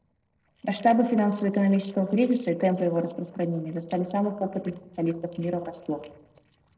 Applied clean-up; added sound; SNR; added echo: neural separator model SepFormer DNS4.